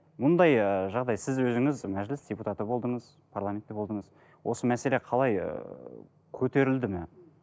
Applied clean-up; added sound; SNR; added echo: none; none; none; none.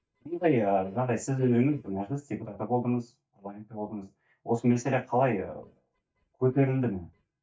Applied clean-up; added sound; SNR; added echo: neural mask model DeepFilterNet 3.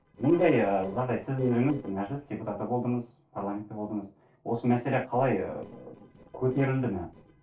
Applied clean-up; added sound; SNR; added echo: neural separator model SepFormer DNS4.